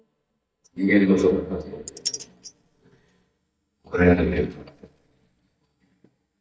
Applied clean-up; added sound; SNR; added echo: neural mask model DeepFilterNet 3.